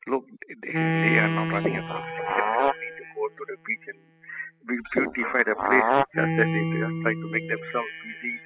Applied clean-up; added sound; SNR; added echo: classical method spectral subtraction.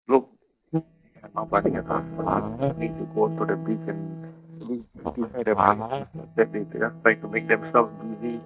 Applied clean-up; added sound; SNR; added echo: neural mask model DeepFilterNet 3.